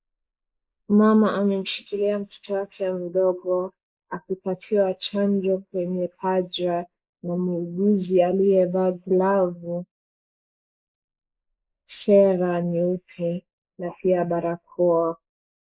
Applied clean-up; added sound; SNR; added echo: neural mask model Resemble Enhance denoiser.